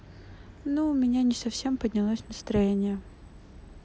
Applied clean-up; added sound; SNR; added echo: none; none; none; none.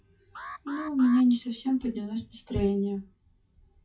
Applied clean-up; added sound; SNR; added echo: classical method WPE with log-MMSE.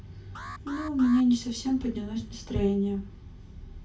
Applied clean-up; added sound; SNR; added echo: none; Alarm; 16 dB; reverberation time 0.3 s.